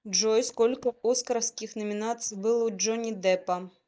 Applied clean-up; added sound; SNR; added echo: neural mask model DeepFilterNet 3.